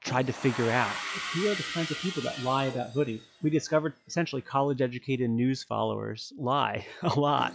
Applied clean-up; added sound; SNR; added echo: classical method log-MMSE.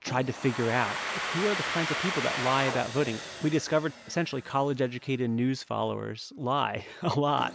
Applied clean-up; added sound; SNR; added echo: none; Domestic sounds, home sounds; 8 dB; none.